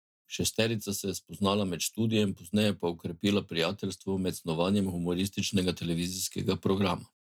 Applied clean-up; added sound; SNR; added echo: none; none; none; none.